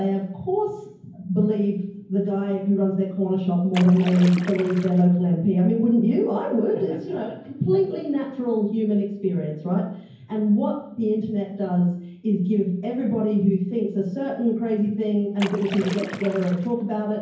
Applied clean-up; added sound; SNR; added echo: none; Splash, splatter; 14 dB; reverberation time 0.9 s.